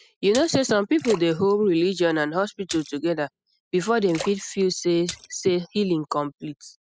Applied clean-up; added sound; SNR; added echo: classical method spectral subtraction.